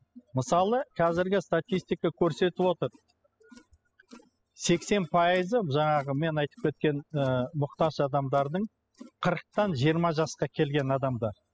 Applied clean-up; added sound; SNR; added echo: classical method spectral subtraction.